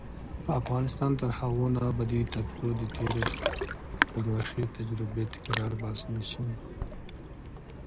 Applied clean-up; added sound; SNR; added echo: none; Ocean; 4 dB; none.